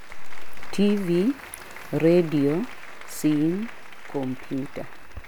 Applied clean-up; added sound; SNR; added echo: none; Applause; 19 dB; none.